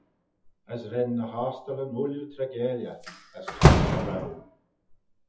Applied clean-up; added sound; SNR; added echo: classical method WPE with log-MMSE.